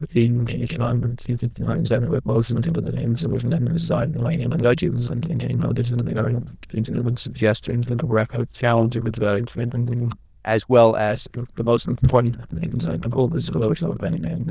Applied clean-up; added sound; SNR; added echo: neural diffusion model UNIVERSE++.